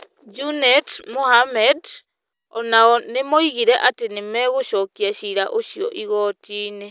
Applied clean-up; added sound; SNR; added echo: none; none; none; none.